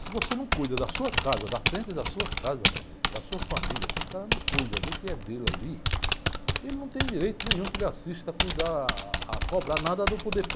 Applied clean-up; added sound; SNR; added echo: none; Typing; -3 dB; none.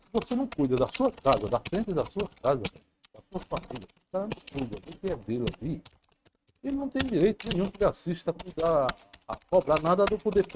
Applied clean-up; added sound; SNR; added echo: neural mask model RNNoise.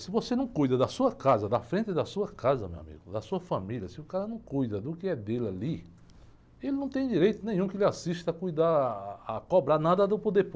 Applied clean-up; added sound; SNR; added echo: none; none; none; none.